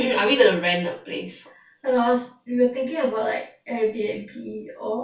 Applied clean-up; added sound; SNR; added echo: none; none; none; reverberation time 0.1 s.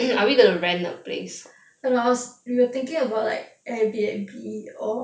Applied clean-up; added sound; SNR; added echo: none; none; none; none.